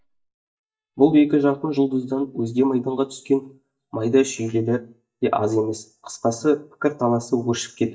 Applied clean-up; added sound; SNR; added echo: neural mask model DeepFilterNet 3.